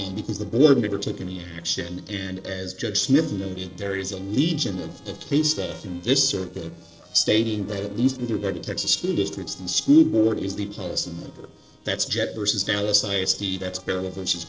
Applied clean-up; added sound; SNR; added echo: neural separator model SepFormer DNS4.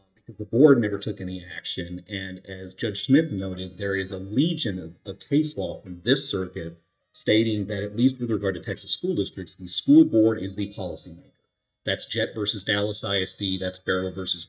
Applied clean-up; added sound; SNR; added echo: neural mask model DeepFilterNet 3.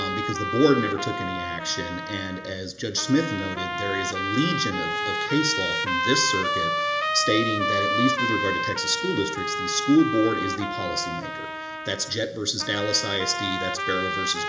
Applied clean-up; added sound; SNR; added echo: none; Trumpet; 2 dB; reverberation time 1.5 s.